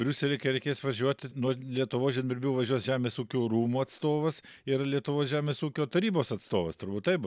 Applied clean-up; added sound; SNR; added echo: none; none; none; none.